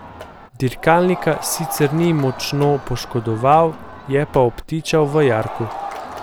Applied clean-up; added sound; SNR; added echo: none; Crowd; 13 dB; none.